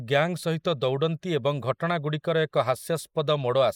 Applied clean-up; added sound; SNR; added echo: neural mask model Resemble Enhance denoiser.